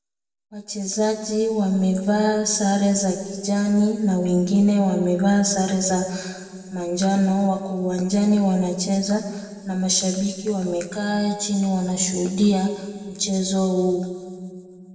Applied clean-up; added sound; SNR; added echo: none; none; none; reverberation time 2.3 s.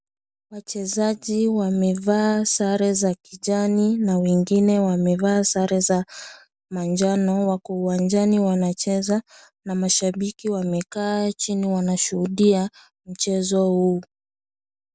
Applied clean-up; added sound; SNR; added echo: none; none; none; none.